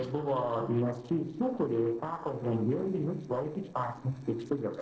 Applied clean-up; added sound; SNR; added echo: neural separator model SepFormer DNS4.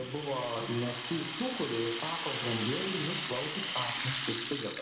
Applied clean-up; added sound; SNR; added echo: none; Rattle (instrument); -2 dB; reverberation time 1.0 s.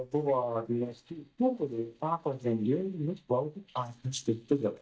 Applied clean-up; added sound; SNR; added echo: neural mask model DeepFilterNet 3.